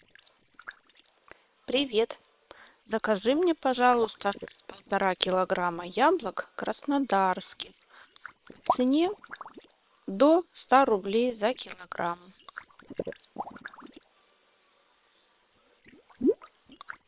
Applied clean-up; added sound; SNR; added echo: neural separator model SepFormer WHAM!.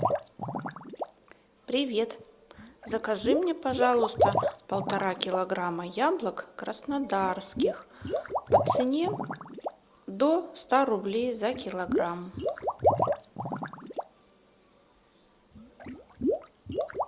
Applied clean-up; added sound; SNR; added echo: none; Water / Liquid; 1 dB; none.